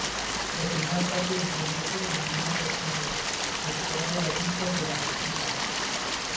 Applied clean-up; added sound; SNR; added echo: none; Stream; -4 dB; reverberation time 0.9 s.